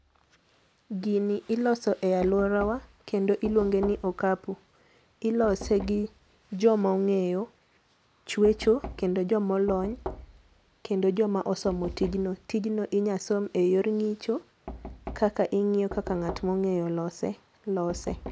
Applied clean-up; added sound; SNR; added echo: none; Knock; 16 dB; none.